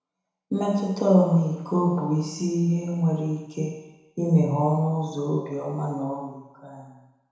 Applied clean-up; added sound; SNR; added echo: none; none; none; reverberation time 1.0 s.